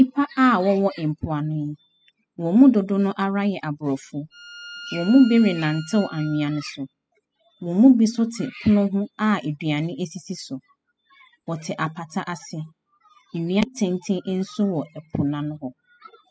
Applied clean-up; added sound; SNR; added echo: classical method spectral subtraction.